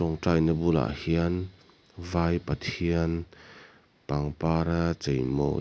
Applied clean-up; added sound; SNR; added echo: none; none; none; none.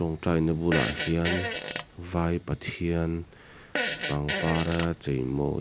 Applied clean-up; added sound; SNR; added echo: none; Fart; 3 dB; none.